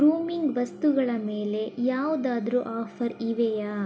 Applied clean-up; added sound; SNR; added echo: none; none; none; none.